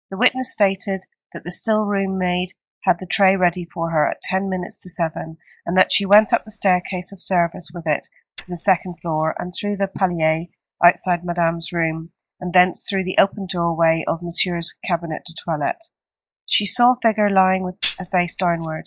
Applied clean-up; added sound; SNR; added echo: neural mask model DeepFilterNet 3.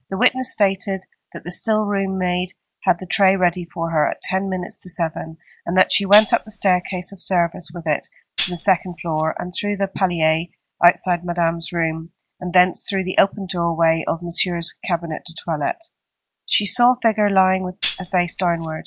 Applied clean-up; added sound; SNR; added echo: none; Tambourine; 10 dB; none.